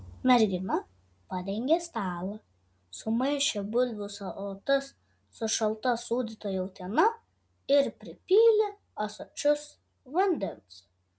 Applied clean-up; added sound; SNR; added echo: none; none; none; none.